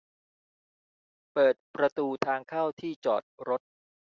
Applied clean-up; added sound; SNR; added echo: none; none; none; none.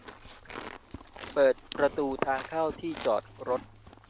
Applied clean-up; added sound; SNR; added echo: none; Livestock, farm animals, working animals; 14 dB; none.